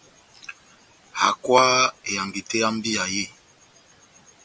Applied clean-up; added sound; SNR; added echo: none; none; none; none.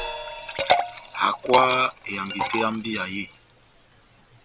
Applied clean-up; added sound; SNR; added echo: none; Liquid + Crash cymbal; 2 dB; none.